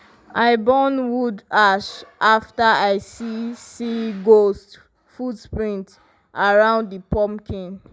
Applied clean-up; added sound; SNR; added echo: none; none; none; none.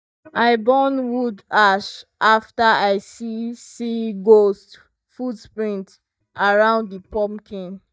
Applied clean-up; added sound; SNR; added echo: neural mask model DeepFilterNet 3.